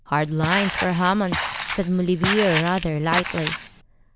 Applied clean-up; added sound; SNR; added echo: none; Walk, footsteps; 4 dB; none.